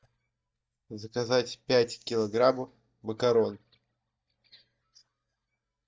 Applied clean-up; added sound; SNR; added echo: neural mask model DeepFilterNet 3.